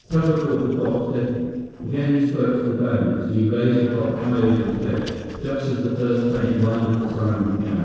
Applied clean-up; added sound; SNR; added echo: neural separator model SepFormer DNS4.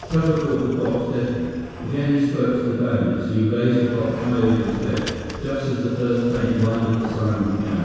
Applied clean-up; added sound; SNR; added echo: none; Sliding door; 14 dB; reverberation time 2.0 s.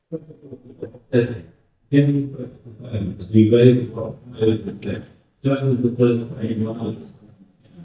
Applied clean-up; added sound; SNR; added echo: neural mask model DeepFilterNet 3.